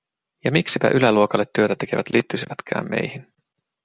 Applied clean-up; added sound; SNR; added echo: none; none; none; none.